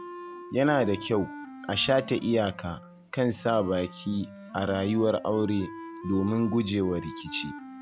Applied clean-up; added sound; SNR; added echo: none; Wind instrument, woodwind instrument; 15 dB; none.